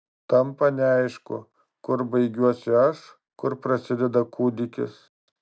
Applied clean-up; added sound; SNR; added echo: none; none; none; none.